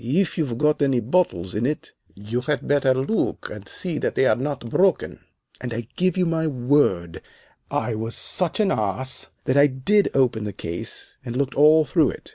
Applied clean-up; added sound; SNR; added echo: none; none; none; none.